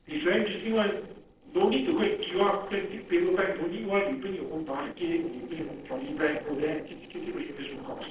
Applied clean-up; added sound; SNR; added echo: neural separator model SepFormer DNS4.